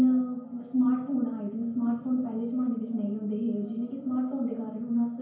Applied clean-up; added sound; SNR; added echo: none; none; none; reverberation time 0.9 s.